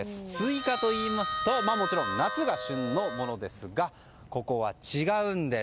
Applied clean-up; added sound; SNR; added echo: none; Harmonica; 3 dB; none.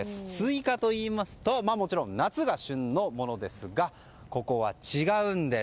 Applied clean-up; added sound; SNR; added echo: none; none; none; none.